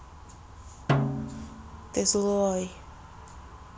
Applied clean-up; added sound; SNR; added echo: none; Snare drum; 1 dB; none.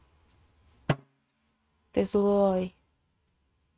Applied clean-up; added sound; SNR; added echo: neural mask model RNNoise.